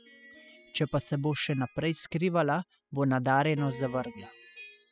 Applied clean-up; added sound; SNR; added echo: classical method spectral subtraction.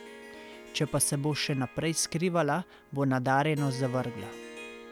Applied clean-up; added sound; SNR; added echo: none; Harp; 16 dB; none.